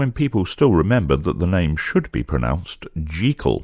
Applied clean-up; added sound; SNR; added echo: none; none; none; none.